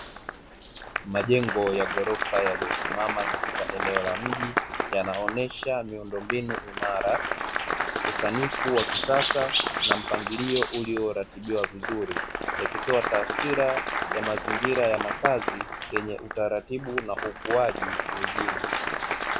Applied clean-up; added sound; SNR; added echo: none; Chirp, tweet + Applause; -1 dB; none.